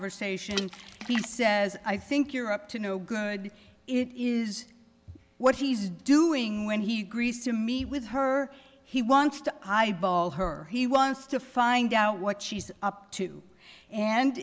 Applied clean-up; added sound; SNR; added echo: none; Water / Splash, splatter; 16 dB; none.